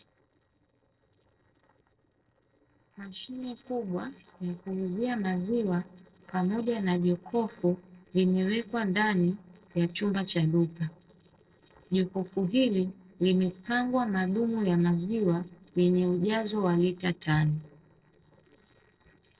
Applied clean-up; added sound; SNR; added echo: neural separator model SepFormer DNS4.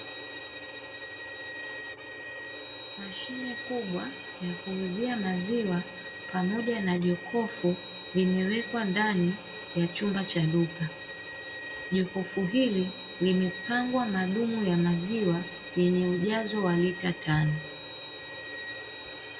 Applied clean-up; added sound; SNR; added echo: none; Bowed string instrument; 10 dB; reverberation time 0.5 s.